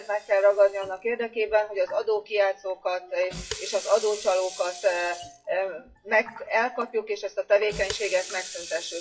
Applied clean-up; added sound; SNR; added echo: classical method WPE with log-MMSE.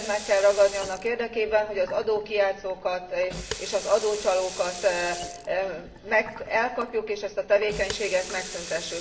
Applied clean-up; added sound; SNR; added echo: none; Sink (filling or washing) / Water tap, faucet; 13 dB; reverberation time 0.8 s.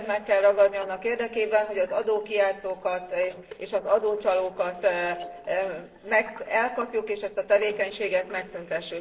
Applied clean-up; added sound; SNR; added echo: neural separator model SepFormer DNS4.